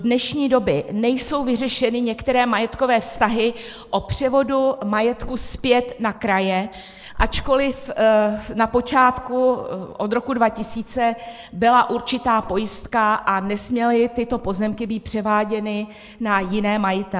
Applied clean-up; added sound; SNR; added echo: neural mask model Resemble Enhance denoiser.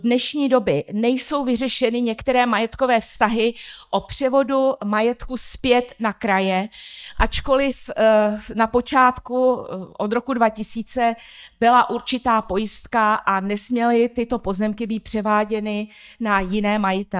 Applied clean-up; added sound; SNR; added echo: neural mask model DeepFilterNet 3.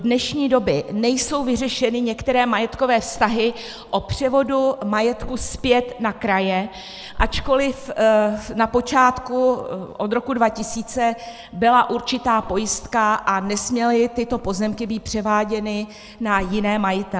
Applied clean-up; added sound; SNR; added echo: none; Thump, thud; 17 dB; none.